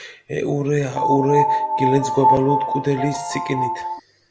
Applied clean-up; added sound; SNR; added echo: none; Piano; -1 dB; none.